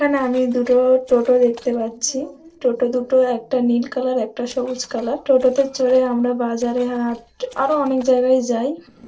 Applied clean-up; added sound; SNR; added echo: neural separator model SepFormer DNS4.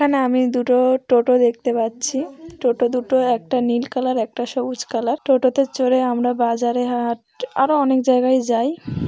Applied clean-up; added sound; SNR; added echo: none; none; none; none.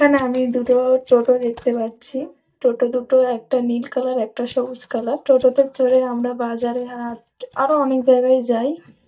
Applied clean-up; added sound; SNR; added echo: neural mask model DeepFilterNet 3.